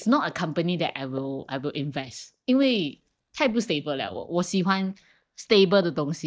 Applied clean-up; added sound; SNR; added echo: neural mask model DeepFilterNet 3.